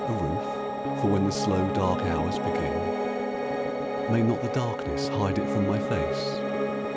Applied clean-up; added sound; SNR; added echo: none; Piano; -1 dB; none.